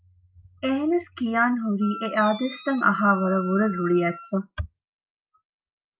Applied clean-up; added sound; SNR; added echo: none; Wind instrument, woodwind instrument; 13 dB; none.